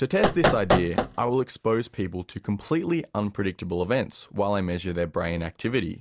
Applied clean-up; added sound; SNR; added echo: none; Knock; -2 dB; none.